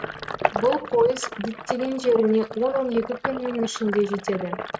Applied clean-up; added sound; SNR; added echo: neural mask model RNNoise.